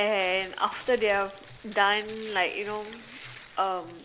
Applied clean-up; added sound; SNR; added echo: none; Tearing; 19 dB; none.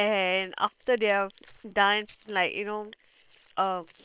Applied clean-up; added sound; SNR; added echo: neural separator model SepFormer WHAM!.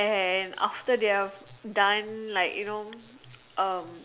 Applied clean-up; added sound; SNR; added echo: none; none; none; none.